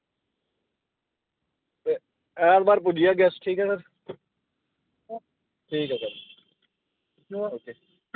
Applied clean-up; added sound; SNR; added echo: none; none; none; none.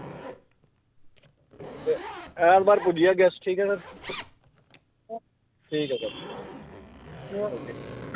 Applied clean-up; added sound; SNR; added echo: none; Zipper (clothing); 15 dB; none.